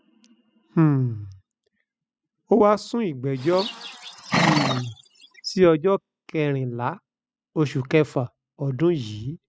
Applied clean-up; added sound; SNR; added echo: classical method spectral subtraction.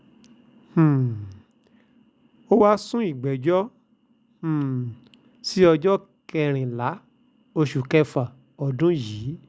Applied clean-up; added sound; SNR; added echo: none; none; none; none.